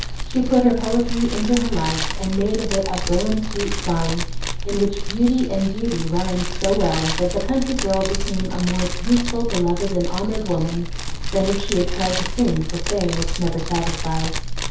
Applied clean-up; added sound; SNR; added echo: none; Fire; 2 dB; reverberation time 0.6 s.